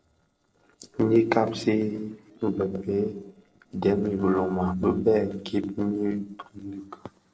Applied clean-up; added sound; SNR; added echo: neural separator model SepFormer DNS4.